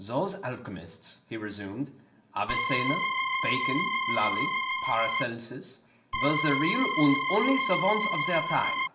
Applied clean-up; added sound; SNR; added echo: none; Organ; -2 dB; reverberation time 0.6 s.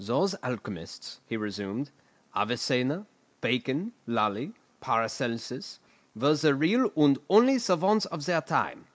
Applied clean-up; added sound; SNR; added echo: none; none; none; none.